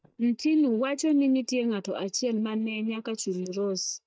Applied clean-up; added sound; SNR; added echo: neural mask model DeepFilterNet 3.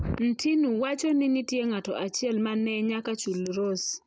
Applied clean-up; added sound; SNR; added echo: none; none; none; none.